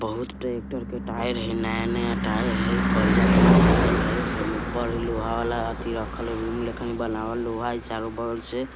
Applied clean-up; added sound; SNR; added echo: none; Car passing by / Engine / Truck; -4 dB; none.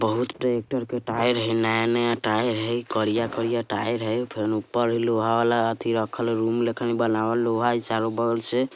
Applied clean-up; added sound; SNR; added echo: none; none; none; none.